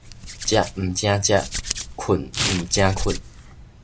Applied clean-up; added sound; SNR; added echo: none; Tearing + Hands; 7 dB; none.